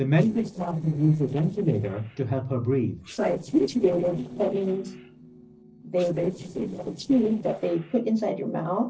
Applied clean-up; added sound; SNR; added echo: neural separator model SepFormer DNS4.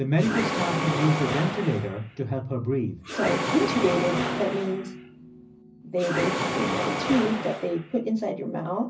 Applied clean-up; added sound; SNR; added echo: none; Mechanisms; 4 dB; reverberation time 0.4 s.